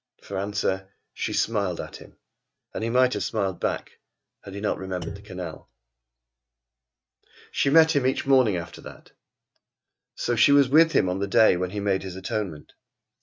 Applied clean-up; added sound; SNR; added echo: neural mask model RNNoise.